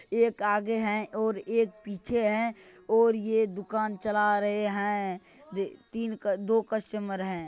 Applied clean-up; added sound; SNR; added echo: none; none; none; none.